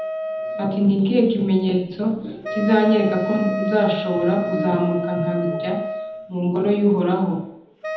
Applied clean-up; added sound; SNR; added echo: none; Wind instrument, woodwind instrument; 8 dB; reverberation time 1.0 s.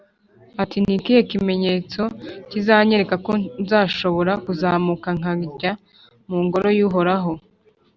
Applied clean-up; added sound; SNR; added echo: none; none; none; none.